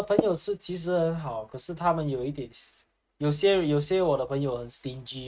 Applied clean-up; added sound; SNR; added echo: neural mask model RNNoise.